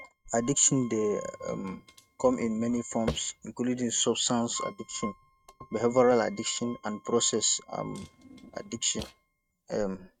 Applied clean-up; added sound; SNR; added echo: neural mask model RNNoise.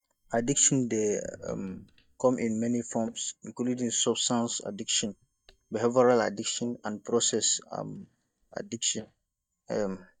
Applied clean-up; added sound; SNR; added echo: neural mask model DeepFilterNet 3.